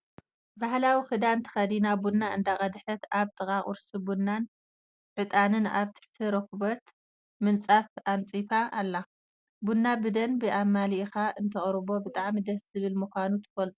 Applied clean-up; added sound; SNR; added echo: none; none; none; none.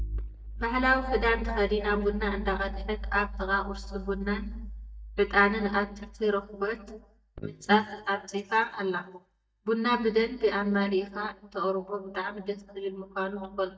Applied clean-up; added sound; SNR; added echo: neural mask model DeepFilterNet 3.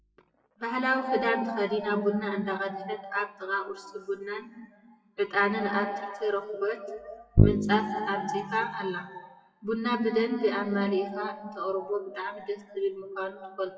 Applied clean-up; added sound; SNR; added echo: classical method WPE with log-MMSE.